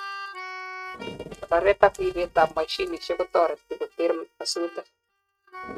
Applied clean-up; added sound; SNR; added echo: neural mask model RNNoise.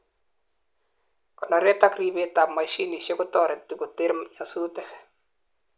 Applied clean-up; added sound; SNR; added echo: none; none; none; none.